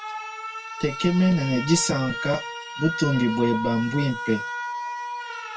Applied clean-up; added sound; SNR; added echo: none; Alarm; 8 dB; reverberation time 0.1 s.